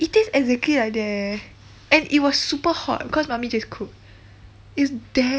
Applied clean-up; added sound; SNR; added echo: none; none; none; none.